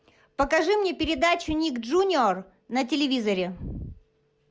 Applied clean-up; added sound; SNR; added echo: none; none; none; none.